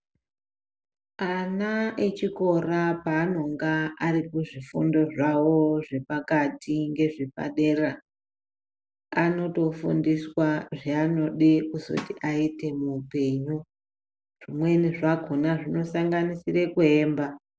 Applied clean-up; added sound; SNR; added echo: none; Drum; 17 dB; none.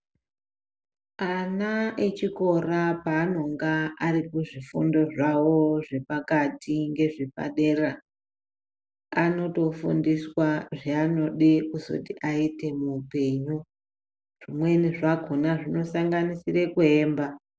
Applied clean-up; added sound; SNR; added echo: none; none; none; none.